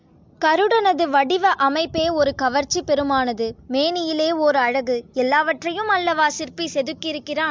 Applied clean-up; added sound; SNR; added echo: none; none; none; none.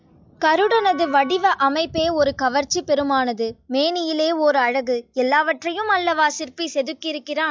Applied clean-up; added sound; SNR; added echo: classical method log-MMSE.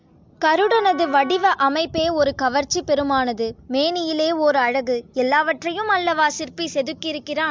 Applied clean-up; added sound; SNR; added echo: none; Wind instrument, woodwind instrument; 17 dB; none.